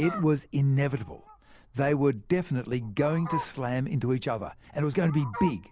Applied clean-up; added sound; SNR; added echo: none; Fowl; 14 dB; none.